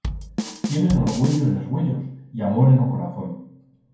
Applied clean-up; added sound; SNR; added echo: none; Drum kit; 8 dB; reverberation time 0.9 s.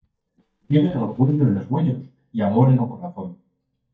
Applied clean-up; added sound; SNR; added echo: neural mask model DeepFilterNet 3.